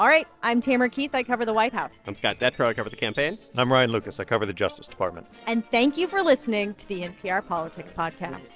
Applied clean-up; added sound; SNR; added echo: neural separator model SepFormer DNS4.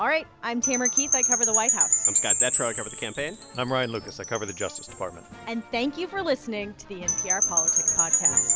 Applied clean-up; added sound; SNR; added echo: none; Wind chime / Percussion; -4 dB; none.